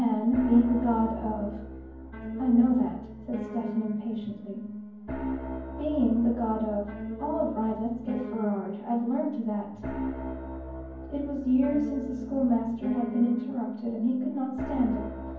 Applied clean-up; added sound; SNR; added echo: none; Piano; 8 dB; reverberation time 0.9 s.